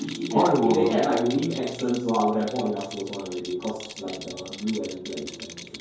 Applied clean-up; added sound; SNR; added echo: none; Rattle; 16 dB; reverberation time 2.4 s.